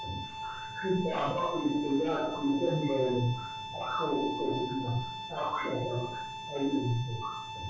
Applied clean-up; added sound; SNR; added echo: none; Bowed string instrument; 8 dB; reverberation time 0.4 s.